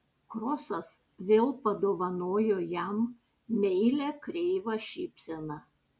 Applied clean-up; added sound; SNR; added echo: none; none; none; none.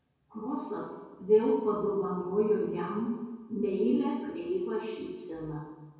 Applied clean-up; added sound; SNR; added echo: none; none; none; reverberation time 1.2 s.